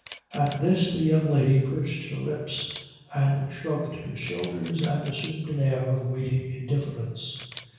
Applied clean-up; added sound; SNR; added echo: none; Camera; 17 dB; reverberation time 1.0 s.